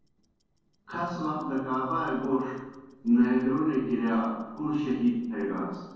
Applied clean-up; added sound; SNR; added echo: neural separator model SepFormer DNS4.